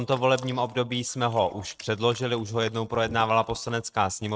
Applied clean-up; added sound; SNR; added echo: neural mask model RNNoise.